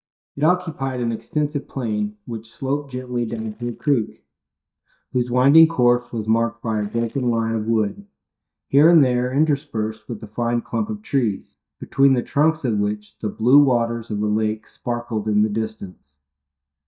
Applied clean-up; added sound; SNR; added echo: neural mask model DeepFilterNet 3.